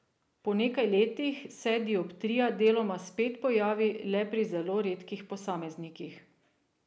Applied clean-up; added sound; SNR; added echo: none; none; none; none.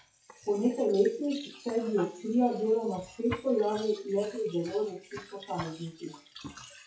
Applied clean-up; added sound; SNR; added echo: classical method WPE with log-MMSE.